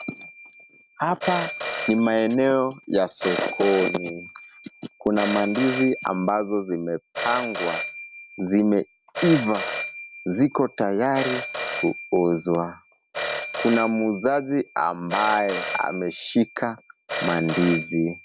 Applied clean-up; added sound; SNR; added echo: none; Telephone; 3 dB; none.